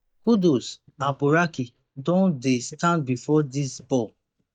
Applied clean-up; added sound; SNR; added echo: neural mask model DeepFilterNet 3.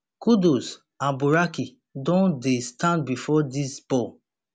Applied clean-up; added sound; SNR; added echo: none; none; none; none.